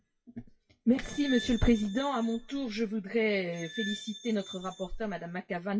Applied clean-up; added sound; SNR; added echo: classical method WPE with log-MMSE.